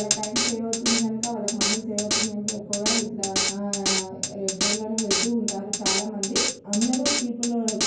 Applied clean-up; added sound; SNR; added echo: none; Drum kit; -1 dB; reverberation time 0.9 s.